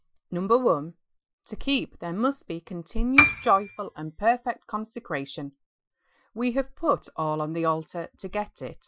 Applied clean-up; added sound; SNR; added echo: classical method Wiener filter.